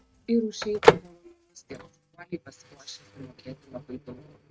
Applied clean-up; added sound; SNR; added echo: neural mask model RNNoise.